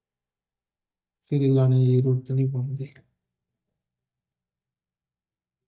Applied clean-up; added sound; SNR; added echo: neural mask model DeepFilterNet 3.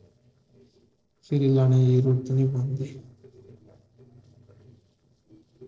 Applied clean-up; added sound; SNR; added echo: neural separator model SepFormer DNS4.